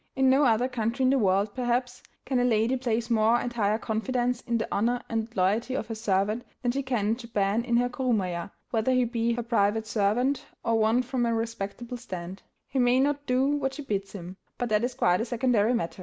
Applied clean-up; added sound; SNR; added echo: none; none; none; none.